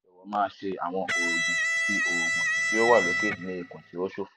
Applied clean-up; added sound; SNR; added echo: none; Electric guitar; -3 dB; none.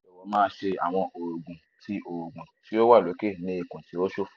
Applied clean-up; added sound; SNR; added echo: none; none; none; none.